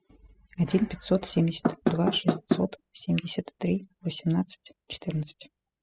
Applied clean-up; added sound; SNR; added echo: classical method spectral subtraction.